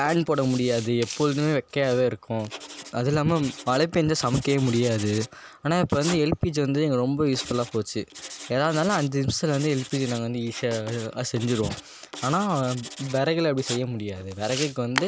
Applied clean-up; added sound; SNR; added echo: none; Writing; 14 dB; none.